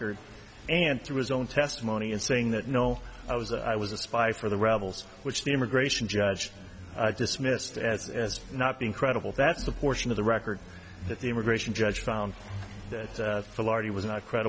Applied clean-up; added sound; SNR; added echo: none; none; none; none.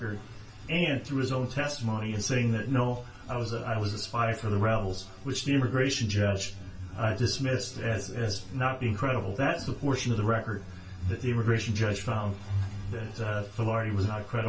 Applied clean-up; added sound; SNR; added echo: none; none; none; reverberation time 0.2 s.